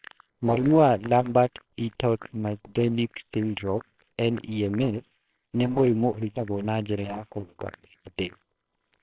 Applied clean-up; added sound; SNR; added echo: neural separator model SepFormer WHAMR!.